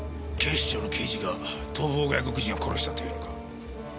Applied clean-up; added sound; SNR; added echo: none; none; none; none.